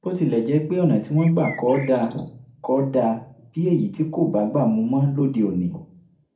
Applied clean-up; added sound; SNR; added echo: none; Bird; 18 dB; reverberation time 0.4 s.